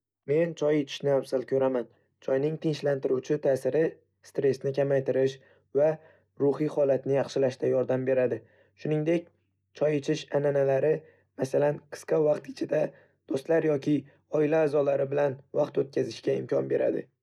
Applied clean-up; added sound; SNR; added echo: none; none; none; none.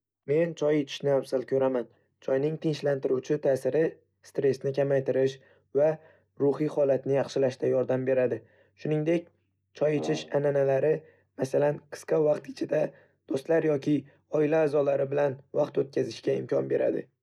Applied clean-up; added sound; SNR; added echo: none; Brass instrument; 13 dB; none.